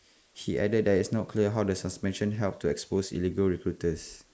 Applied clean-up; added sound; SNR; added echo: neural mask model Resemble Enhance denoiser.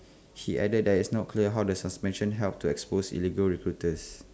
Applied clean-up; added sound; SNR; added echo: none; none; none; none.